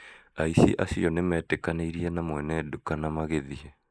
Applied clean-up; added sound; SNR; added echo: neural mask model Resemble Enhance denoiser.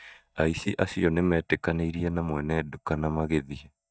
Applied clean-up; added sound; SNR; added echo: neural mask model DeepFilterNet 3.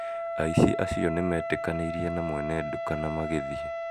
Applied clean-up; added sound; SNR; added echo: none; Wind instrument, woodwind instrument; 4 dB; none.